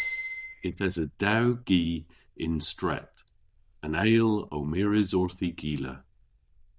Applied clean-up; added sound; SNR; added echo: neural diffusion model UNIVERSE++.